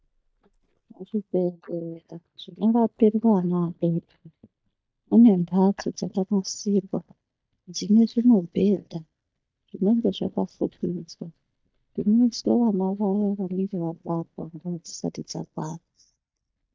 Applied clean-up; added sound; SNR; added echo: neural mask model DeepFilterNet 3.